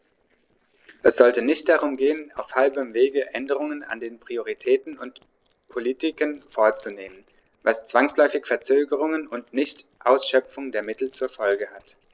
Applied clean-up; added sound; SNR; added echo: neural separator model SepFormer DNS4.